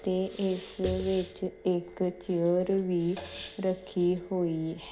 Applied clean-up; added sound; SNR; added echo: none; none; none; none.